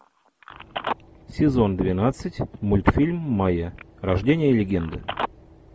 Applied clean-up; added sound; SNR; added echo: none; Telephone; 14 dB; none.